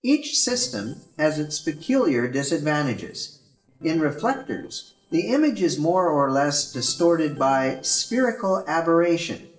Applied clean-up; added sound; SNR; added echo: neural separator model SepFormer DNS4.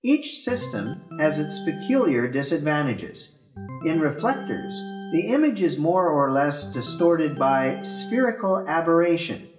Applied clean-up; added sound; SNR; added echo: none; Organ; 15 dB; reverberation time 0.6 s.